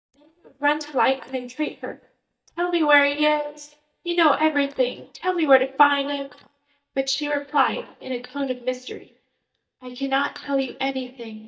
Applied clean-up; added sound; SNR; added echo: neural mask model DeepFilterNet 3.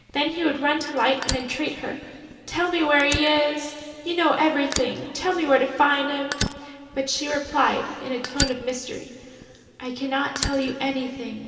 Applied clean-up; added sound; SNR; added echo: none; Fire; 11 dB; reverberation time 2.5 s.